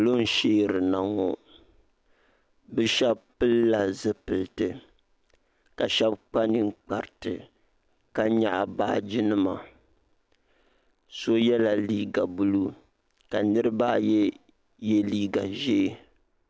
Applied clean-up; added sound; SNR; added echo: none; none; none; none.